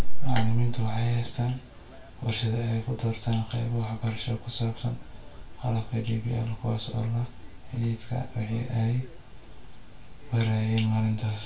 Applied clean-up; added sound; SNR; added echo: none; Chirp, tweet; 19 dB; reverberation time 0.3 s.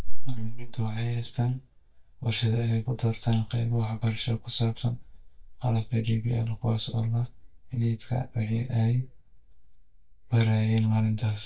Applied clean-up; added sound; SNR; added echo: neural mask model DeepFilterNet 3.